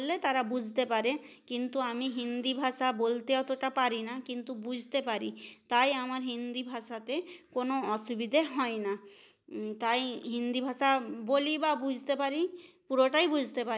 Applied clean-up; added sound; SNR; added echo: none; none; none; none.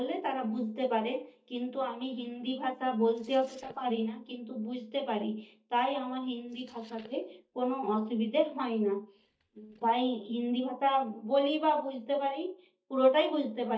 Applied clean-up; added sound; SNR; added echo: neural mask model DeepFilterNet 3.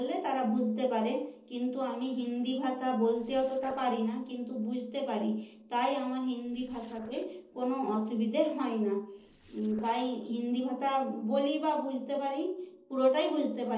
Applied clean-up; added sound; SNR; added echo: neural separator model SepFormer DNS4.